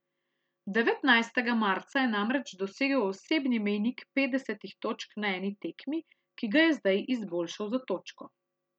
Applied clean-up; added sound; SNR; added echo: none; none; none; none.